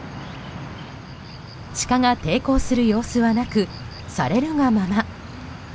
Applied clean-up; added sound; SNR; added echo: none; none; none; none.